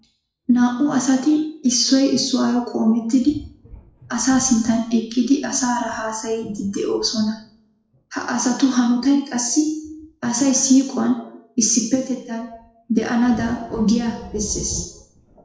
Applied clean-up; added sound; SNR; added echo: classical method WPE with log-MMSE.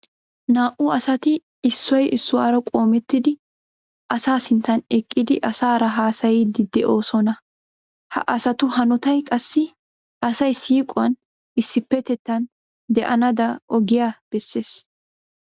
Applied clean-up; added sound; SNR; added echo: none; none; none; none.